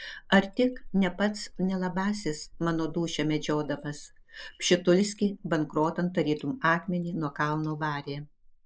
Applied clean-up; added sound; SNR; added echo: neural mask model Resemble Enhance denoiser.